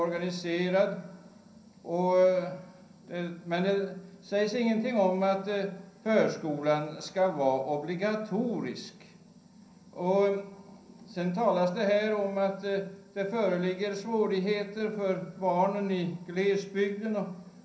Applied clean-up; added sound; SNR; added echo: none; none; none; reverberation time 0.6 s.